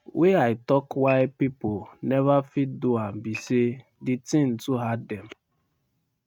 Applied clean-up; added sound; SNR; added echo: neural mask model RNNoise.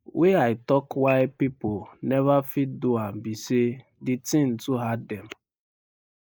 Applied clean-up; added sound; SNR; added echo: neural mask model Resemble Enhance denoiser.